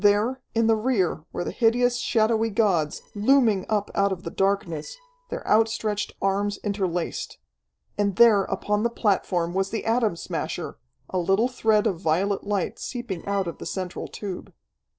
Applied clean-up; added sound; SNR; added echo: neural separator model SepFormer DNS4.